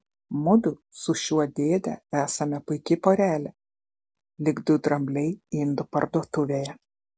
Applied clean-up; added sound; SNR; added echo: none; none; none; none.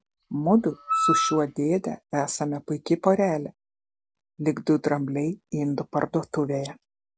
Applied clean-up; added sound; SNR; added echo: none; Wind instrument, woodwind instrument; 2 dB; none.